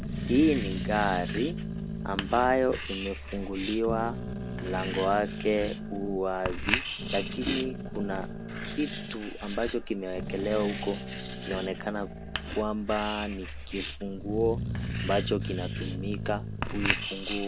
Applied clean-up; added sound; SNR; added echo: none; Writing + Growling; 4 dB; none.